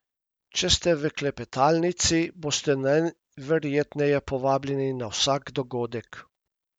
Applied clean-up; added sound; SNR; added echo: none; none; none; none.